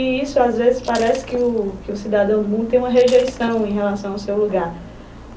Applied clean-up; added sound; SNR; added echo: none; Shatter; 20 dB; none.